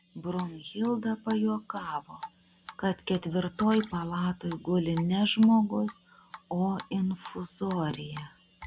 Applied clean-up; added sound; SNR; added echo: none; Drip; 18 dB; none.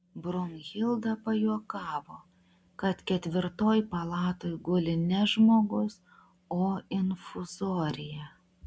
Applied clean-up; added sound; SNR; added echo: none; none; none; none.